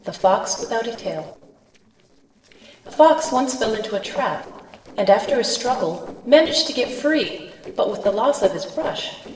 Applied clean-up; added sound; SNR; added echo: neural separator model SepFormer DNS4.